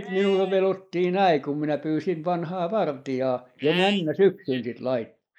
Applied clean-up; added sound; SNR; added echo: neural mask model Resemble Enhance denoiser.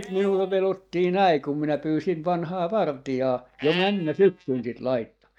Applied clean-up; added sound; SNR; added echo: neural mask model DeepFilterNet 3.